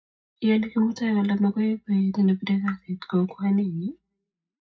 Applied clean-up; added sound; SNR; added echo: none; none; none; reverberation time 0.4 s.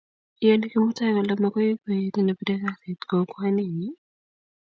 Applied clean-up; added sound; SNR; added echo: none; none; none; none.